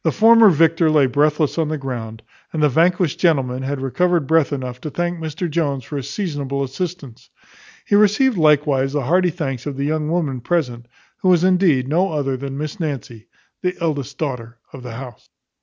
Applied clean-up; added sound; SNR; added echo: none; none; none; none.